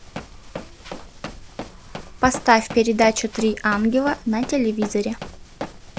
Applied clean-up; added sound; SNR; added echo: none; Run; 13 dB; none.